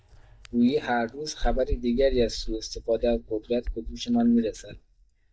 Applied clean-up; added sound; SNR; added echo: neural mask model DeepFilterNet 3.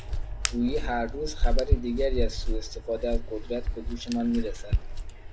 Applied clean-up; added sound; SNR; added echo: none; Hands; -3 dB; none.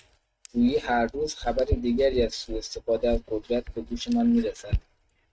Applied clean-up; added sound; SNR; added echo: neural mask model RNNoise.